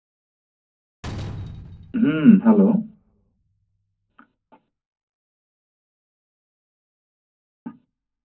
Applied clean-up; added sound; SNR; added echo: none; Slam; 15 dB; reverberation time 0.4 s.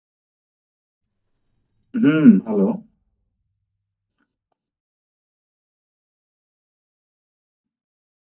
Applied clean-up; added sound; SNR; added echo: neural mask model DeepFilterNet 3.